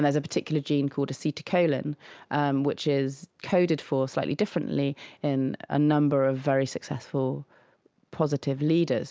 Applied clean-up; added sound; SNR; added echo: none; none; none; none.